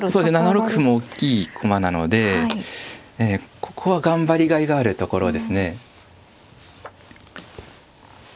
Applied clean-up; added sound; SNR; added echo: none; none; none; none.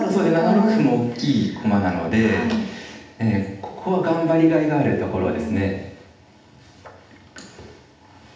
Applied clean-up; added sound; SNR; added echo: none; none; none; reverberation time 0.8 s.